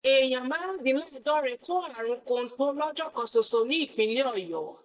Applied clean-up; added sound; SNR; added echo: neural mask model DeepFilterNet 3.